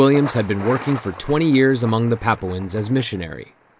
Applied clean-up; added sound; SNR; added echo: none; Thunder; 17 dB; none.